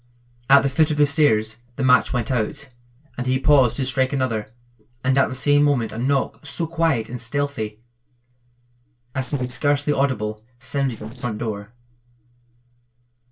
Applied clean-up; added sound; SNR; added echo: neural separator model SepFormer DNS4.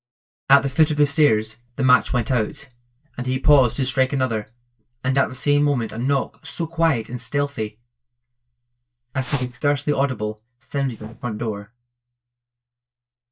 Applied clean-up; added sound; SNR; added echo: neural mask model DeepFilterNet 3.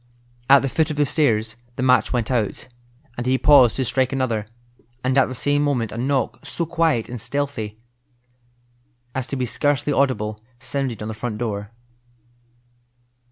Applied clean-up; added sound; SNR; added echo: none; none; none; none.